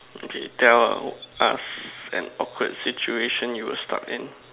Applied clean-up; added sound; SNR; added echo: none; none; none; none.